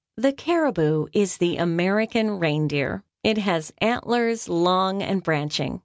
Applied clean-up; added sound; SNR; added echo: none; none; none; none.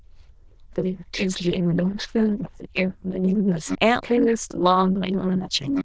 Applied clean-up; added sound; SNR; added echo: neural diffusion model UNIVERSE++.